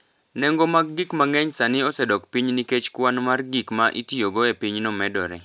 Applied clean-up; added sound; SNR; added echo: none; none; none; none.